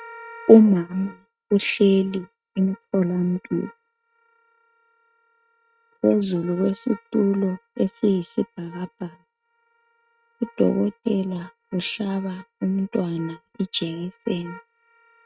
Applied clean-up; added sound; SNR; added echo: neural mask model RNNoise.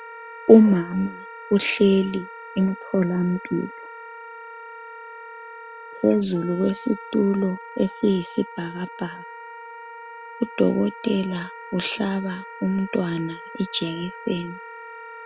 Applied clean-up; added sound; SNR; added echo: none; Wind instrument, woodwind instrument; 15 dB; none.